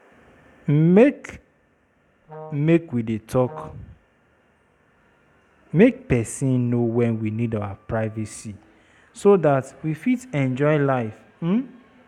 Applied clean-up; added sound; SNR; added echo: none; Brass instrument; 18 dB; none.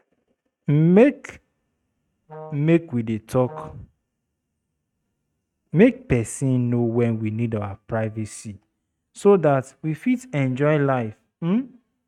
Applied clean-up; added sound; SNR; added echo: neural mask model RNNoise.